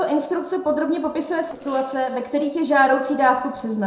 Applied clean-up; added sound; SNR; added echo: neural separator model SepFormer DNS4.